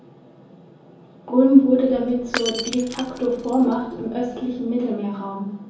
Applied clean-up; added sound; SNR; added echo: none; Shatter / Crushing; 14 dB; reverberation time 0.7 s.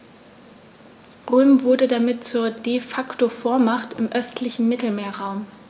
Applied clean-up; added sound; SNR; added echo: none; none; none; none.